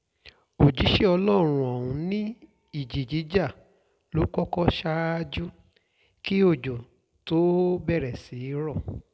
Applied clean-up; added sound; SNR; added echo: none; none; none; none.